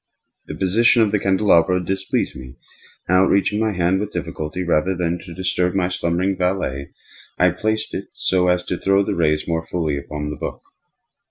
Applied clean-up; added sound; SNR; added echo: none; none; none; none.